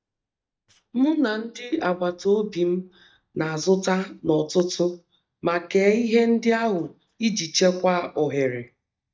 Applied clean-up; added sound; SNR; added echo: neural mask model DeepFilterNet 3.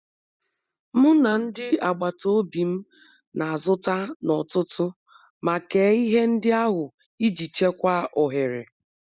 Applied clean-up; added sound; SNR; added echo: none; none; none; none.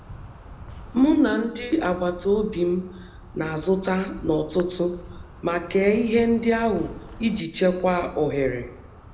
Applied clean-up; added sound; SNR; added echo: none; Insect; 18 dB; reverberation time 0.7 s.